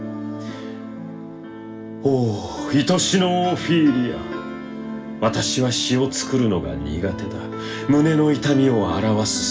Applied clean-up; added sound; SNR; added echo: none; none; none; reverberation time 0.2 s.